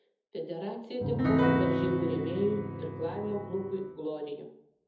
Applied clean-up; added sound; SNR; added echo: none; Piano; -5 dB; reverberation time 0.7 s.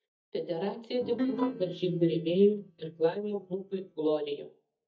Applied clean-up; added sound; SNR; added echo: neural mask model DeepFilterNet 3.